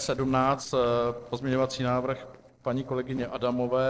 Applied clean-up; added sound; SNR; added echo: neural separator model SepFormer DNS4.